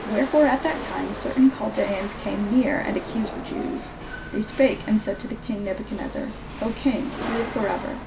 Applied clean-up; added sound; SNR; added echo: none; Rattle / Chatter / Hiss / Engine / Mechanisms; 10 dB; none.